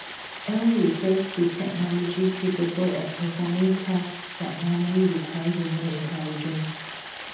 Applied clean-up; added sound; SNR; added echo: none; Stream; 11 dB; reverberation time 0.9 s.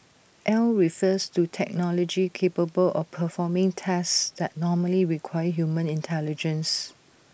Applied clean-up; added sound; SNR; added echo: none; none; none; none.